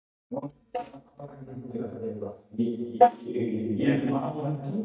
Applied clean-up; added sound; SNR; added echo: neural mask model DeepFilterNet 3.